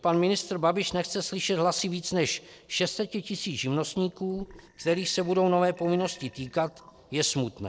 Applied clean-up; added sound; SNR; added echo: neural separator model SepFormer DNS4.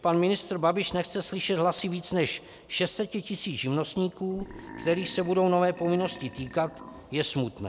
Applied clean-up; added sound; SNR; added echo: none; Burping, eructation; 17 dB; none.